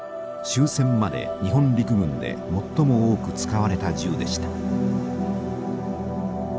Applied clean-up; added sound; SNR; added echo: none; none; none; none.